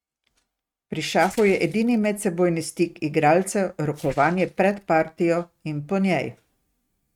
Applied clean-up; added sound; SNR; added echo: neural mask model RNNoise.